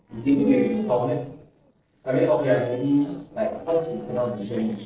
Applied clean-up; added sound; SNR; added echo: neural separator model SepFormer DNS4.